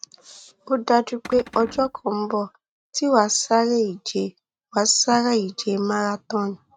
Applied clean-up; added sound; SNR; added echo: neural mask model RNNoise.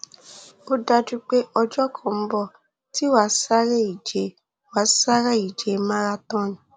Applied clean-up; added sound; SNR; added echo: none; none; none; none.